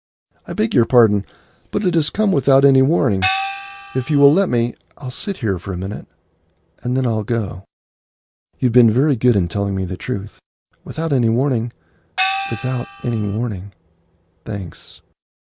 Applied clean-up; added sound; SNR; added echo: none; Gong; 6 dB; none.